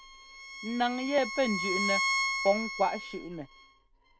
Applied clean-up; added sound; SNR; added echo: none; Bowed string instrument; 3 dB; none.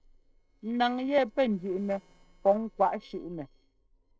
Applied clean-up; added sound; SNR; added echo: neural separator model SepFormer DNS4.